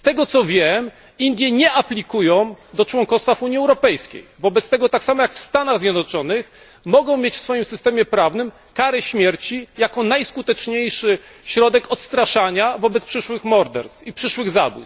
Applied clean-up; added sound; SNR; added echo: none; none; none; none.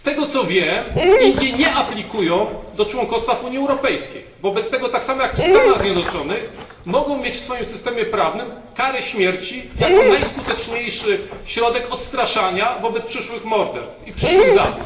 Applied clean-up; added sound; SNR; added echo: none; Dog; 1 dB; reverberation time 0.8 s.